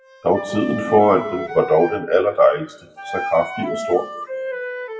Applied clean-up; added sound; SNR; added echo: classical method WPE with log-MMSE.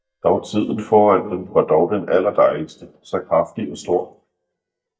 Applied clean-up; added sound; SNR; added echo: neural mask model DeepFilterNet 3.